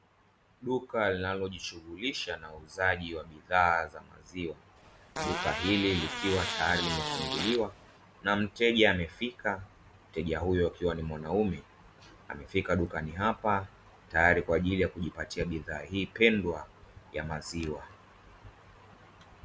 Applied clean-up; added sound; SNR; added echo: none; Fart; 4 dB; none.